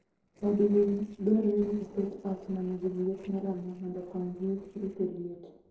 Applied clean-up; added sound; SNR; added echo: neural separator model SepFormer DNS4.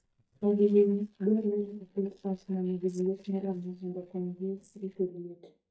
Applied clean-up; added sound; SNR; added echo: neural mask model DeepFilterNet 3.